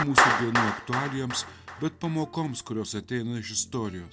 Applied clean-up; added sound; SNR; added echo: none; Clapping; -1 dB; none.